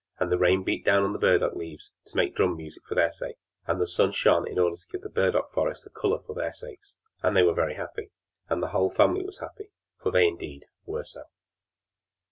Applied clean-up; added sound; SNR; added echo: none; none; none; none.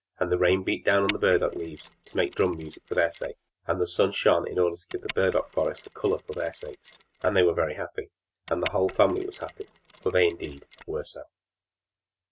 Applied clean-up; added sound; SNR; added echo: neural mask model RNNoise.